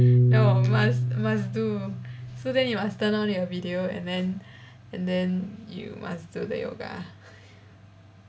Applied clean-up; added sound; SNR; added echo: none; Piano; -2 dB; none.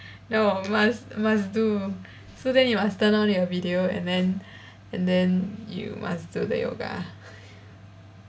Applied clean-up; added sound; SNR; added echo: none; none; none; none.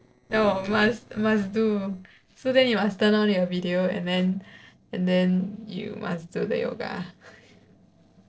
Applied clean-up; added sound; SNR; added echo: neural separator model SepFormer DNS4.